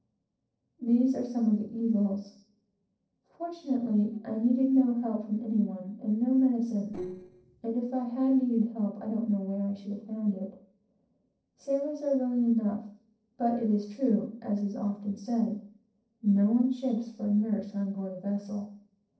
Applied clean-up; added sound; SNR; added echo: neural separator model SepFormer DNS4.